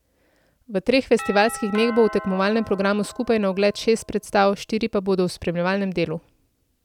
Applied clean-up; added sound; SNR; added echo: none; Doorbell; 18 dB; none.